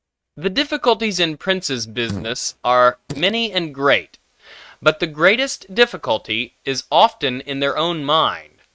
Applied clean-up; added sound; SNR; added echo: neural mask model RNNoise.